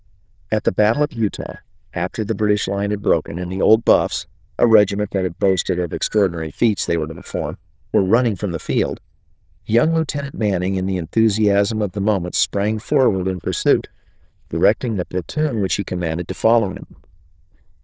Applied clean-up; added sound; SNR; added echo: neural diffusion model UNIVERSE++.